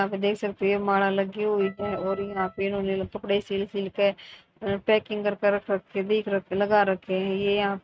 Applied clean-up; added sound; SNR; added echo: neural mask model RNNoise.